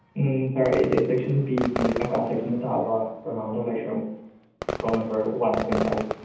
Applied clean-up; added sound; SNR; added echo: none; Fireworks; 7 dB; reverberation time 0.8 s.